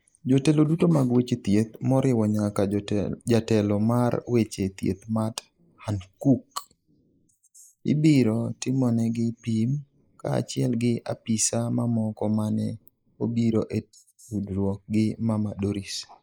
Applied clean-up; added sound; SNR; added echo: neural mask model Resemble Enhance denoiser.